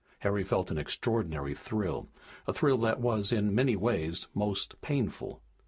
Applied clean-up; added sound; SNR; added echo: none; none; none; none.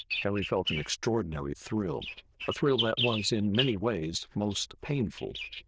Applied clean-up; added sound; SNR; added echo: neural diffusion model UNIVERSE++.